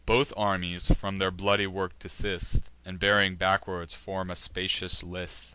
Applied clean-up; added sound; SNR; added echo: none; none; none; none.